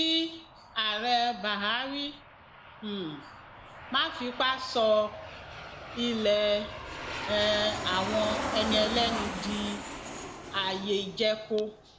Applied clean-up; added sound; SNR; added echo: none; Aircraft; 8 dB; none.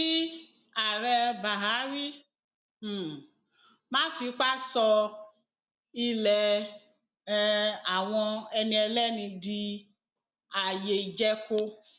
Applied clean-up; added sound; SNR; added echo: none; none; none; none.